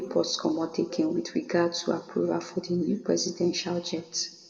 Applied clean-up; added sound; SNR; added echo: none; none; none; reverberation time 1.4 s.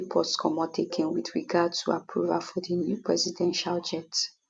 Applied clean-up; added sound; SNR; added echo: none; none; none; none.